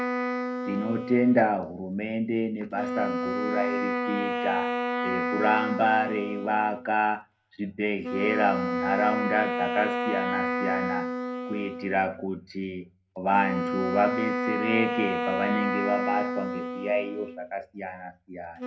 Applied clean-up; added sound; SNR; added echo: none; Wind instrument, woodwind instrument; 2 dB; reverberation time 0.2 s.